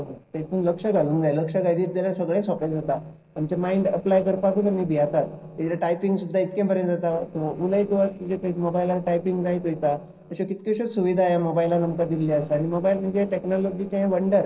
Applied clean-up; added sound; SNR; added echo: neural separator model SepFormer DNS4.